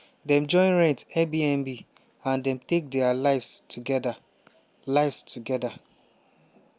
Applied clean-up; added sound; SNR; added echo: none; none; none; none.